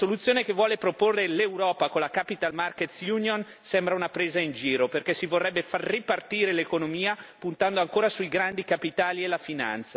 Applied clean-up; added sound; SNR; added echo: none; none; none; none.